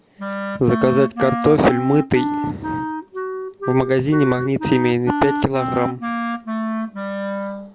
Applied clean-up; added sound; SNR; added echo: none; Wind instrument, woodwind instrument; 5 dB; none.